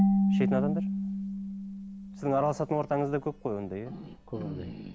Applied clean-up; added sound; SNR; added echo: none; Marimba, xylophone / Wood; -1 dB; none.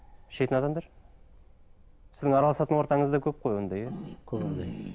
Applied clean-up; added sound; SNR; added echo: none; none; none; none.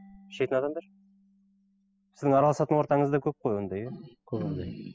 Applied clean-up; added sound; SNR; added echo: classical method spectral subtraction.